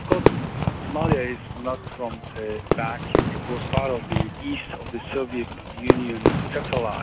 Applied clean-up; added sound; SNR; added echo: none; Fireworks; -5 dB; none.